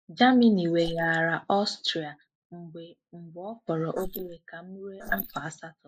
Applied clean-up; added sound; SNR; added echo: neural mask model Resemble Enhance denoiser.